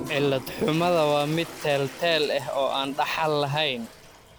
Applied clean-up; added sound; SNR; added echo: none; Toilet flush; 15 dB; none.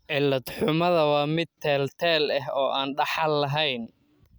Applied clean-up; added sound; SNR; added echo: none; none; none; none.